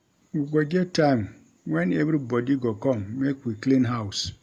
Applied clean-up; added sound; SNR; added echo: none; none; none; none.